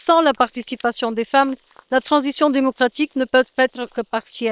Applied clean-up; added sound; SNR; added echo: neural separator model SepFormer WHAM!.